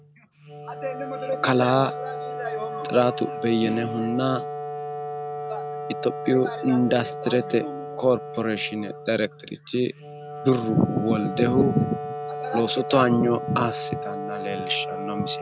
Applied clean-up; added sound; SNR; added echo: none; Wind instrument, woodwind instrument; 8 dB; none.